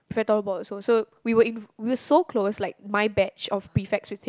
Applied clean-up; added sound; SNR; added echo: none; none; none; none.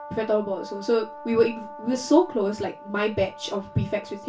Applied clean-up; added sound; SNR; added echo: none; Brass instrument; 16 dB; reverberation time 0.2 s.